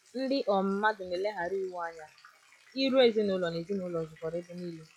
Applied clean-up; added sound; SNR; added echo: classical method log-MMSE.